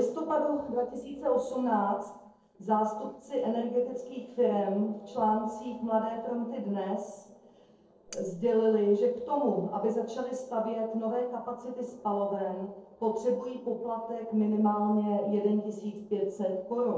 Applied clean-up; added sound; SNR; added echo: neural separator model SepFormer DNS4.